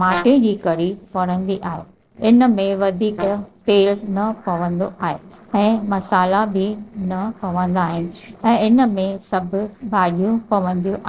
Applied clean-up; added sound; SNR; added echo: neural separator model SepFormer DNS4.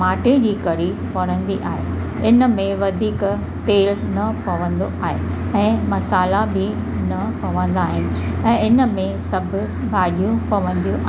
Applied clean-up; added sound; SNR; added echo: none; none; none; none.